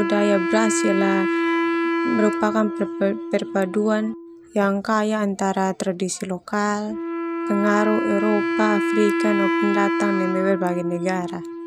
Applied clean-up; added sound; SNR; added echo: none; Wind instrument, woodwind instrument; 2 dB; none.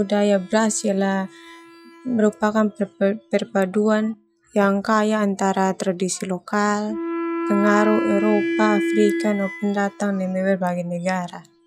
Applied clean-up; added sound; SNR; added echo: classical method log-MMSE.